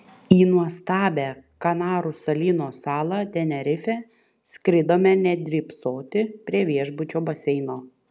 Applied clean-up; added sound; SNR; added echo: none; none; none; none.